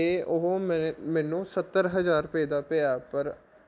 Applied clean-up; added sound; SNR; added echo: none; none; none; none.